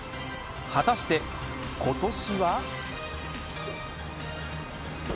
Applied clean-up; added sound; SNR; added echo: none; none; none; none.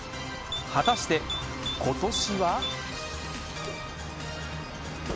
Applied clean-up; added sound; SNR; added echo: none; Typing; 8 dB; none.